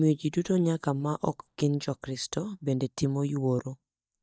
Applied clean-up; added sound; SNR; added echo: neural mask model DeepFilterNet 3.